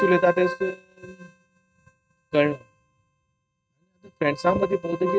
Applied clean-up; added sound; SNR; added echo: neural mask model RNNoise.